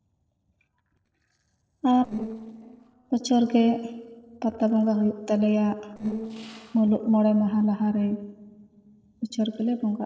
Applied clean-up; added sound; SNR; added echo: neural separator model SepFormer DNS4.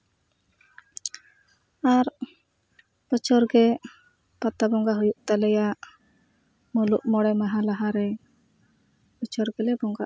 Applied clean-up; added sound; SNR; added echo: none; none; none; none.